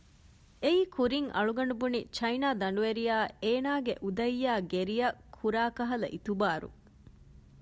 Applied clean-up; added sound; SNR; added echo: none; none; none; none.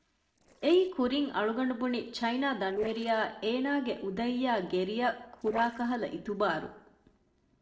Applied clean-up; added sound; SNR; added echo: neural separator model SepFormer DNS4.